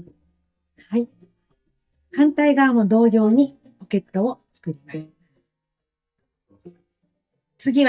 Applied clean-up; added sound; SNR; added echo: neural mask model DeepFilterNet 3.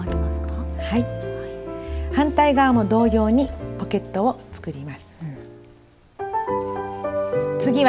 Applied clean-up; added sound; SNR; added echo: none; none; none; none.